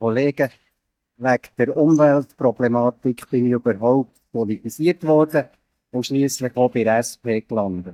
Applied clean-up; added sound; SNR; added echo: neural mask model DeepFilterNet 3.